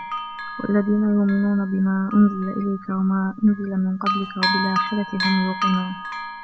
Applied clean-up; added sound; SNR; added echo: none; Bell; 7 dB; none.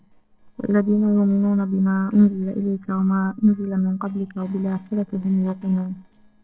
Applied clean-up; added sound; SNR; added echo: neural separator model SepFormer DNS4.